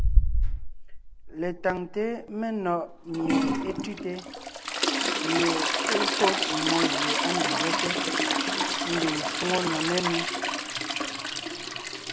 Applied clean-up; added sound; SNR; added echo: none; Trickle, dribble / Toilet flush; -5 dB; none.